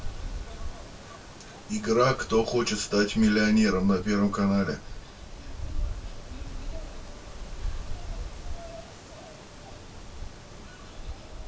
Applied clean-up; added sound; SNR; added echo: none; Wind; 7 dB; reverberation time 0.2 s.